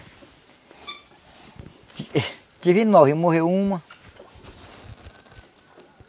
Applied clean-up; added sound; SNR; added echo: none; none; none; none.